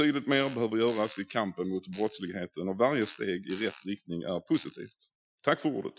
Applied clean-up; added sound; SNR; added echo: classical method Wiener filter.